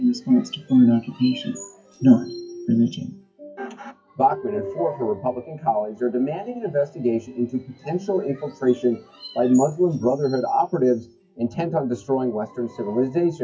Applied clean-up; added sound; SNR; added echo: classical method WPE with log-MMSE.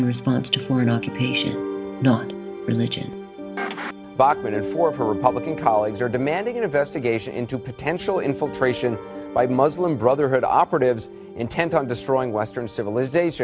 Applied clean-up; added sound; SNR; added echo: none; none; none; none.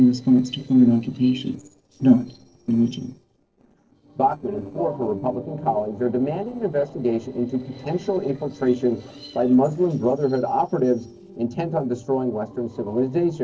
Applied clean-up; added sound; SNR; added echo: neural separator model SepFormer DNS4.